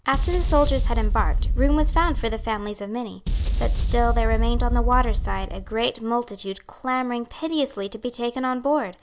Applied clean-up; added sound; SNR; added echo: none; Boom; -4 dB; none.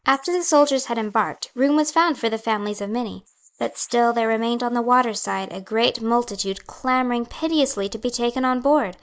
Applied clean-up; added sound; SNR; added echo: neural mask model Resemble Enhance denoiser.